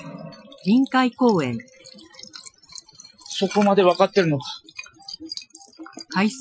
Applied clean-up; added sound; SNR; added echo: classical method Wiener filter.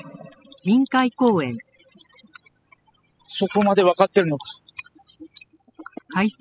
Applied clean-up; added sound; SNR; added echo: classical method spectral subtraction.